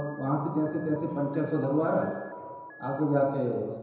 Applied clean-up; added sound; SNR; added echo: none; Alarm; 17 dB; reverberation time 1.0 s.